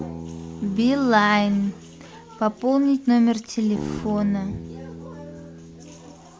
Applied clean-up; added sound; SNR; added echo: none; Bass guitar; 14 dB; none.